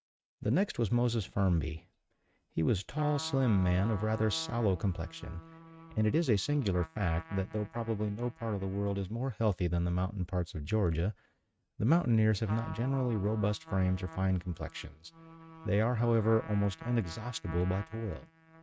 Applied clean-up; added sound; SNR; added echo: neural mask model RNNoise.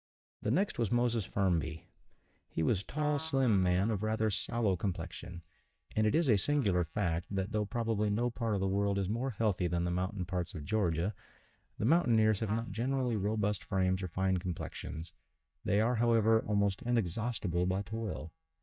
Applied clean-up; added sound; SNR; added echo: neural mask model DeepFilterNet 3.